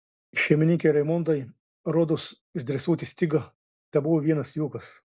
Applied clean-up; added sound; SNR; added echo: none; none; none; none.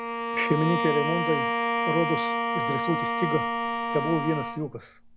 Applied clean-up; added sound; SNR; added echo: none; Bowed string instrument; -1 dB; none.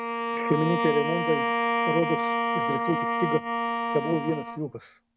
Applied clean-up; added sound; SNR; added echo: neural mask model RNNoise.